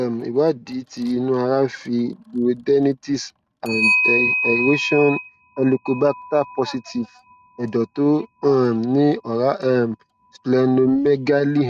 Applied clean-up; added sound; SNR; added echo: neural mask model RNNoise.